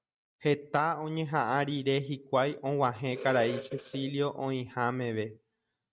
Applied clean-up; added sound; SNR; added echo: neural mask model RNNoise.